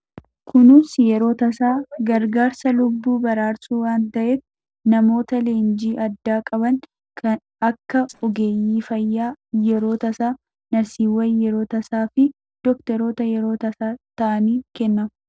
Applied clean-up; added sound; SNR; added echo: neural separator model SepFormer DNS4.